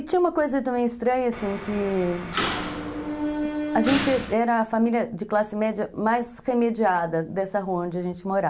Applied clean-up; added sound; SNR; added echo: none; Mechanisms; 4 dB; none.